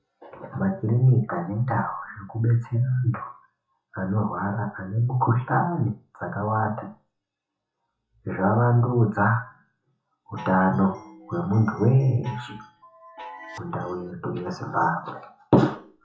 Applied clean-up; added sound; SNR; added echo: classical method WPE with log-MMSE.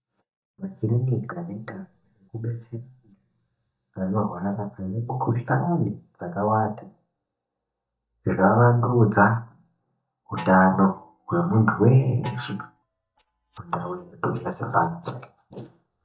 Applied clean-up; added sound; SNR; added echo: neural mask model DeepFilterNet 3.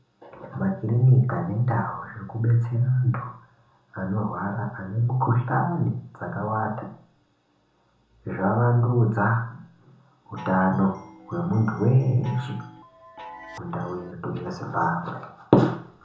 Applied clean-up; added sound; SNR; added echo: none; Chime; 19 dB; reverberation time 0.6 s.